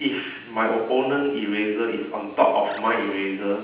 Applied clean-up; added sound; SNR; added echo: none; Animal; 20 dB; reverberation time 0.8 s.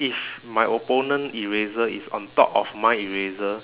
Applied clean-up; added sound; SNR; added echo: none; none; none; none.